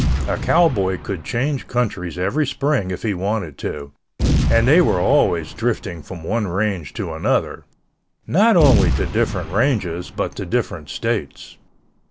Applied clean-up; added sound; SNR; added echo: none; Boom; 5 dB; none.